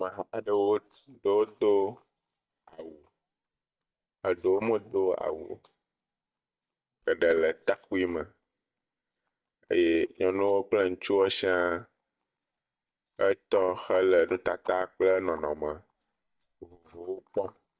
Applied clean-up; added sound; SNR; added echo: neural mask model DeepFilterNet 3.